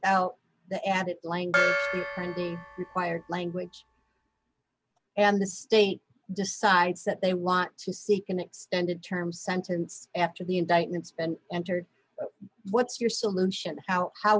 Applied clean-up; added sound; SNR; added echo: none; Gong; 4 dB; none.